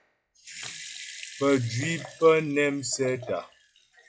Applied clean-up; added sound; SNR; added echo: classical method log-MMSE.